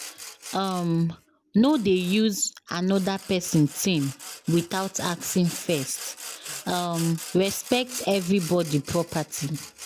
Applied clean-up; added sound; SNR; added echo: none; Sawing; 15 dB; none.